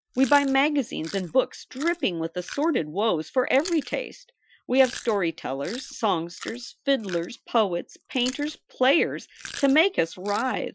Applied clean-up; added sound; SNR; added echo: classical method Wiener filter.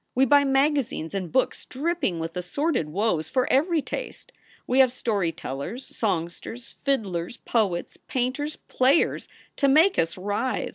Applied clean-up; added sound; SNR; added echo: none; none; none; none.